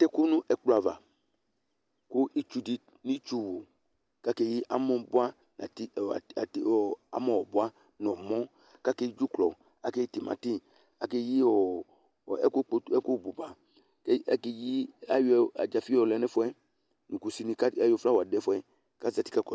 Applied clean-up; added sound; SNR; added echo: none; none; none; none.